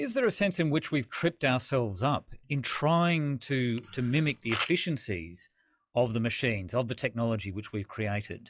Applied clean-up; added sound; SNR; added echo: classical method log-MMSE.